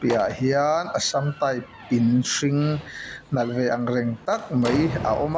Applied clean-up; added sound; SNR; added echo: none; Slam; 14 dB; none.